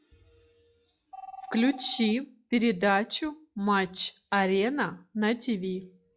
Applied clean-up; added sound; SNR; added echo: classical method log-MMSE.